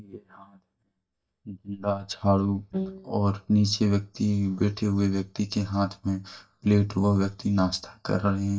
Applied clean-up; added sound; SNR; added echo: neural mask model DeepFilterNet 3.